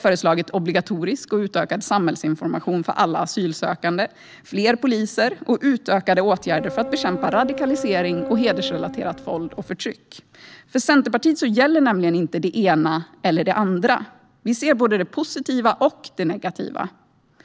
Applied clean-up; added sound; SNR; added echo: none; Boat, Water vehicle; 9 dB; none.